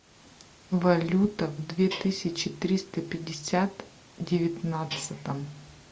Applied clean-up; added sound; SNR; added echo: none; none; none; none.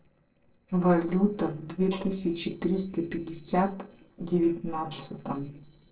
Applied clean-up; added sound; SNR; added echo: neural separator model SepFormer DNS4.